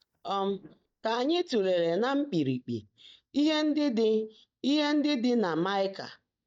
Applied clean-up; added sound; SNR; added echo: neural mask model DeepFilterNet 3.